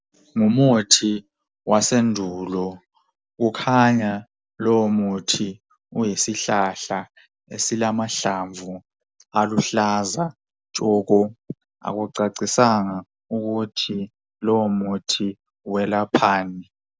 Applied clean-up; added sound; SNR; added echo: none; none; none; none.